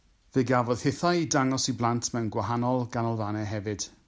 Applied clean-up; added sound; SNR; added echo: none; none; none; none.